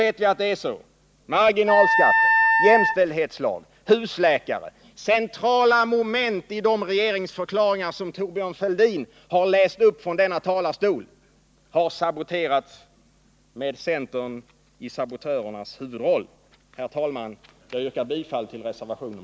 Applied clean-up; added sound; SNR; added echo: none; Wind instrument, woodwind instrument; -4 dB; none.